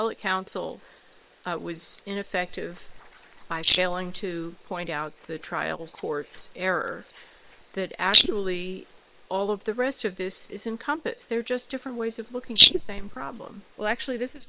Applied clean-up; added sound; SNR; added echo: neural separator model SepFormer WHAM!.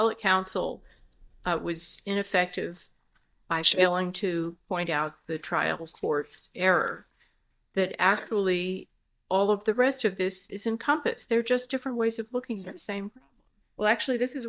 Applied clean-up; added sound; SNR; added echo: neural mask model DeepFilterNet 3.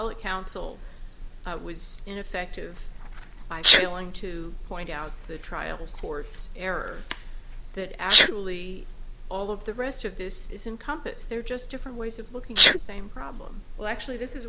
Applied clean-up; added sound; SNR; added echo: none; Sneeze; -4 dB; none.